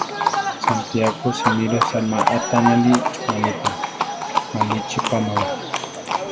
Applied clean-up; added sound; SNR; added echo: none; Livestock, farm animals, working animals; 0 dB; none.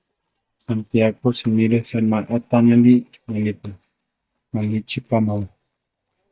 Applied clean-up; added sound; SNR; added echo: neural mask model DeepFilterNet 3.